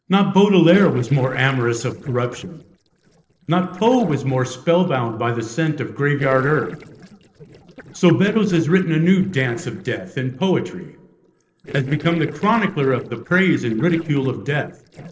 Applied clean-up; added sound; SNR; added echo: neural separator model SepFormer DNS4.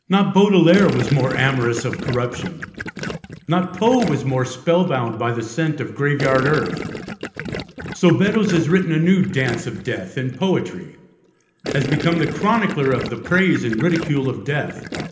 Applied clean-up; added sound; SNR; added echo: none; Gurgling; 11 dB; reverberation time 0.8 s.